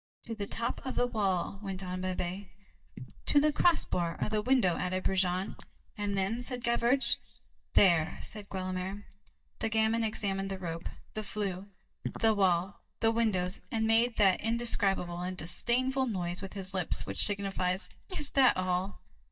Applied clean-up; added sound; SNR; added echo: neural mask model DeepFilterNet 3.